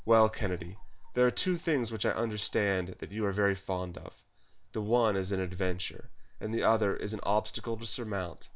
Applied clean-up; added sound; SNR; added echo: none; Cricket / Frog; 9 dB; none.